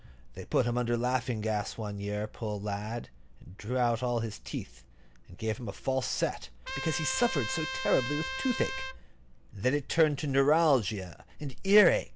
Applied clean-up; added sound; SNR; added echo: none; Trumpet; 7 dB; none.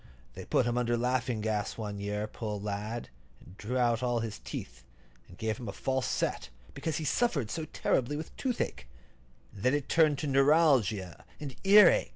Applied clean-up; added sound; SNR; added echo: none; none; none; none.